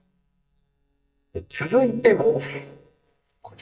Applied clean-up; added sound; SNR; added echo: neural mask model DeepFilterNet 3.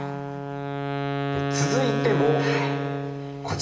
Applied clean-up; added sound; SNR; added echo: none; Wind instrument, woodwind instrument; -1 dB; reverberation time 2.6 s.